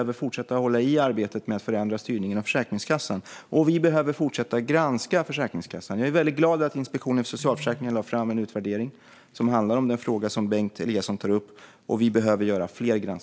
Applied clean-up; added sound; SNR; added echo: none; none; none; none.